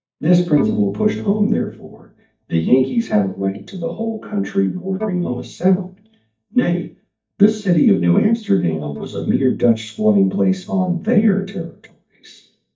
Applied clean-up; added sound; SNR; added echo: neural mask model DeepFilterNet 3.